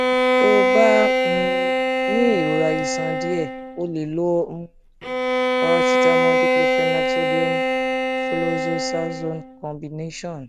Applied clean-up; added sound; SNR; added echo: none; Bowed string instrument; -4 dB; none.